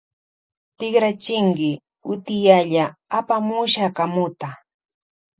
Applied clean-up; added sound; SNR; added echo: none; none; none; none.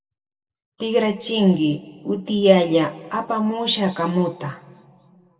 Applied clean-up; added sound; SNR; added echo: none; none; none; reverberation time 1.2 s.